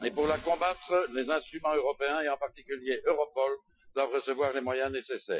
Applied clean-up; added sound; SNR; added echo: classical method Wiener filter.